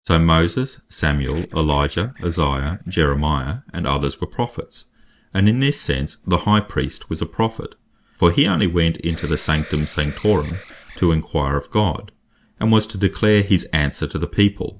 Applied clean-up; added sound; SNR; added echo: neural mask model DeepFilterNet 3.